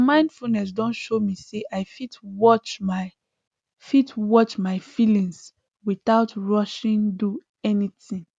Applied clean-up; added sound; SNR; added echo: none; none; none; none.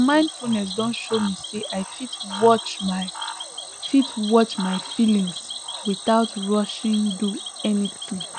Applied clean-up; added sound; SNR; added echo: none; Cricket / Frog; 11 dB; none.